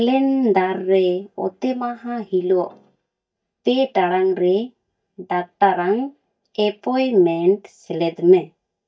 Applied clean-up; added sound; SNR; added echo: neural mask model DeepFilterNet 3.